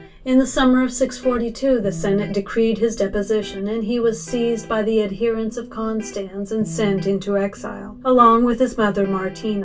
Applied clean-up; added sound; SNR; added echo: none; Electric guitar; 17 dB; reverberation time 0.1 s.